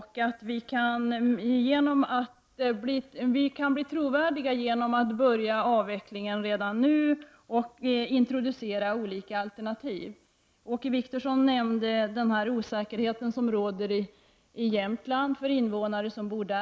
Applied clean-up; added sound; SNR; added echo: neural mask model Resemble Enhance denoiser.